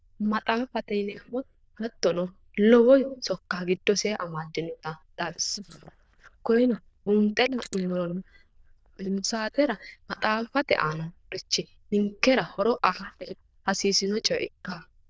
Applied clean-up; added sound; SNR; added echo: neural diffusion model UNIVERSE++.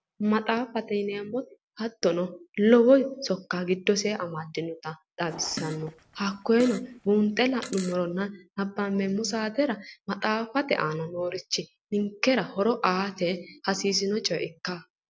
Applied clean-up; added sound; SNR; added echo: none; Fart; 16 dB; none.